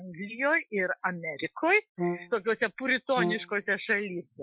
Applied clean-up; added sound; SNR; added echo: classical method Wiener filter.